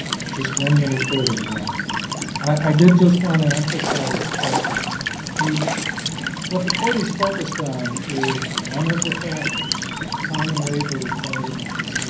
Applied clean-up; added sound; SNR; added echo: none; Walk, footsteps / Stream / Trickle, dribble / Chirp, tweet; 3 dB; reverberation time 0.6 s.